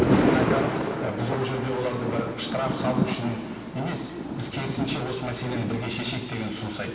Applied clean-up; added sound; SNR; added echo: none; Thunder; -1 dB; reverberation time 2.3 s.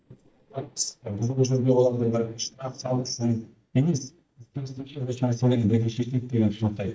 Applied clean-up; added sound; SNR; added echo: neural mask model DeepFilterNet 3.